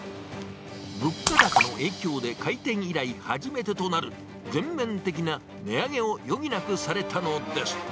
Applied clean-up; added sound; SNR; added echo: none; Splash, splatter; -2 dB; none.